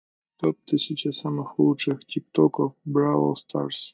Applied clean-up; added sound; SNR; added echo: neural mask model DeepFilterNet 3.